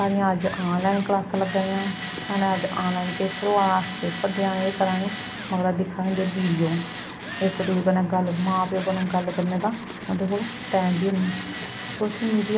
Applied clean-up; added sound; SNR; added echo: none; Tools; 12 dB; none.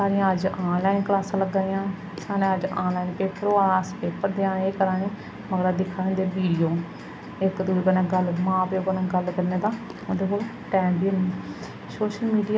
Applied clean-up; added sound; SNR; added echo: none; none; none; none.